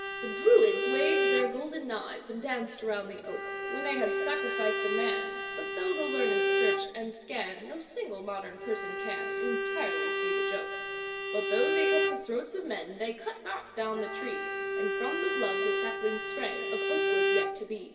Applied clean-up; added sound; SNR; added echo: none; Bowed string instrument; -2 dB; reverberation time 2.5 s.